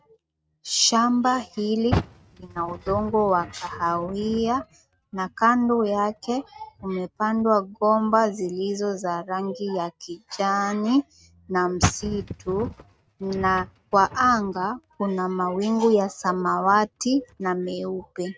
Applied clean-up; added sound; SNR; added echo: neural mask model RNNoise.